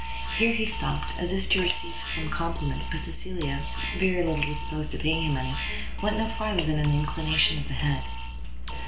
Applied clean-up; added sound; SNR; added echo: none; Alarm; 4 dB; none.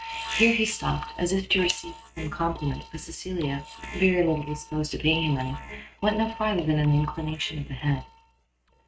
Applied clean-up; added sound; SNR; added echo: neural mask model RNNoise.